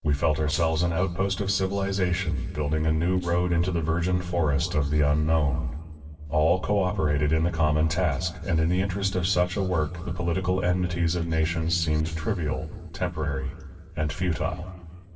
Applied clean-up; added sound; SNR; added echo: neural separator model SepFormer DNS4.